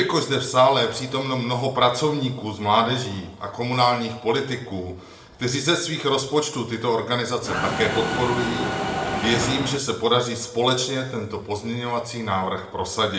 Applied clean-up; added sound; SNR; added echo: none; Mechanisms; 2 dB; reverberation time 0.7 s.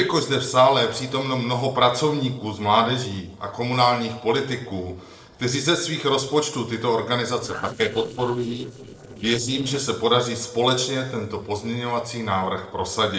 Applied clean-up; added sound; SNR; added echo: neural separator model SepFormer DNS4.